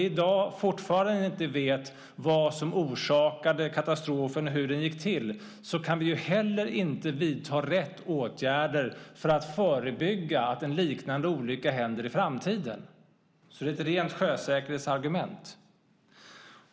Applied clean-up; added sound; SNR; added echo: none; none; none; none.